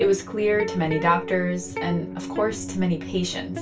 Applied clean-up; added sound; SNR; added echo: none; Electric guitar; 11 dB; reverberation time 0.2 s.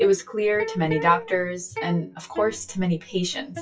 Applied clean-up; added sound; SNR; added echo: classical method WPE with log-MMSE.